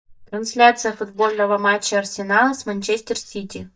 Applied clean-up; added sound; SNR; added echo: neural mask model DeepFilterNet 3.